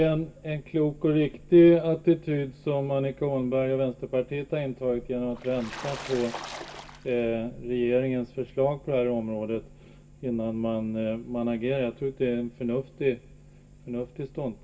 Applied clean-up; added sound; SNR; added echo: none; Water / Splash, splatter; 13 dB; reverberation time 0.2 s.